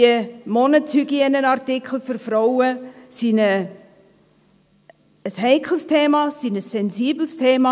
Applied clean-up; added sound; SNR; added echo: none; none; none; none.